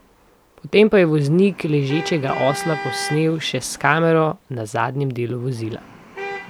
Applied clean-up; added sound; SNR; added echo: none; Traffic noise, roadway noise / Vehicle horn, car horn, honking; 14 dB; none.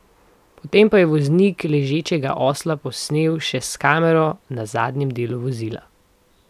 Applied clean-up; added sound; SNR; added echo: none; none; none; none.